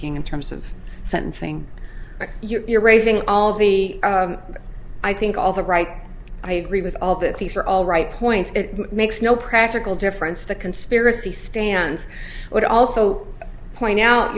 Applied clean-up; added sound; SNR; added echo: none; none; none; none.